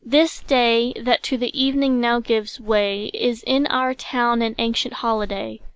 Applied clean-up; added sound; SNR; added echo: none; none; none; none.